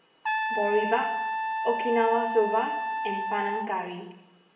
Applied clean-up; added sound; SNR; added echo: none; Trumpet; 1 dB; reverberation time 0.8 s.